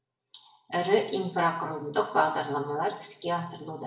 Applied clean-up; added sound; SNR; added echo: none; none; none; reverberation time 0.7 s.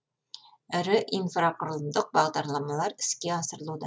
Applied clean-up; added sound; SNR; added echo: none; none; none; none.